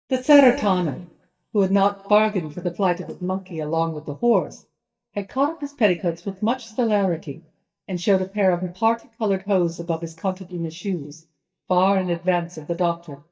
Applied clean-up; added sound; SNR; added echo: neural mask model DeepFilterNet 3.